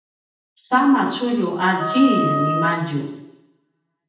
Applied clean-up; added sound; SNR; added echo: none; Wind instrument, woodwind instrument; 3 dB; reverberation time 0.9 s.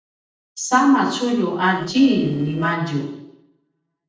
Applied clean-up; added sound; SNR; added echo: neural separator model SepFormer DNS4.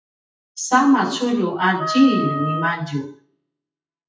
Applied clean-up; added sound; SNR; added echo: classical method WPE with log-MMSE.